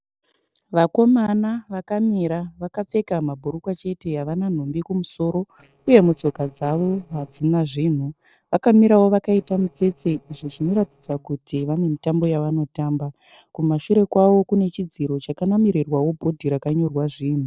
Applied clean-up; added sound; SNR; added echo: neural separator model SepFormer DNS4.